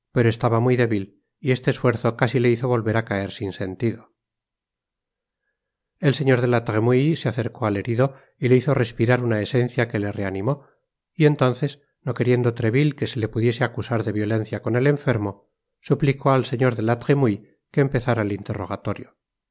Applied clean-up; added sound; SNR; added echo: none; none; none; none.